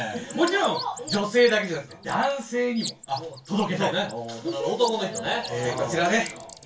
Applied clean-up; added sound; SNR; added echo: none; Bird; 16 dB; reverberation time 0.2 s.